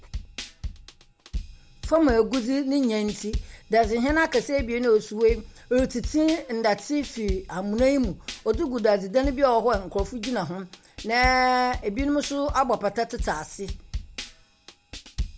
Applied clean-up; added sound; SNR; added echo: none; Drum / Drum kit; 11 dB; none.